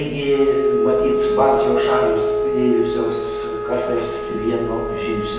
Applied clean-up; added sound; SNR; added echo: none; Wind instrument, woodwind instrument; -1 dB; reverberation time 0.2 s.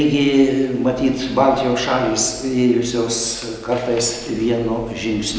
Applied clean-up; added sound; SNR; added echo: none; none; none; none.